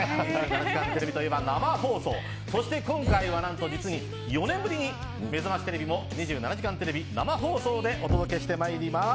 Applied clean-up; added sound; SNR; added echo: none; Knock; 11 dB; none.